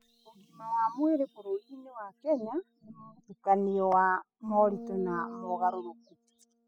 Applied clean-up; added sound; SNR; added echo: classical method spectral subtraction.